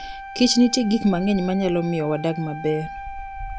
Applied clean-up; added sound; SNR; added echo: none; Wind instrument, woodwind instrument + Gull, seagull; 12 dB; none.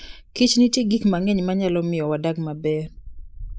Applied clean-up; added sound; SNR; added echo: neural mask model Resemble Enhance denoiser.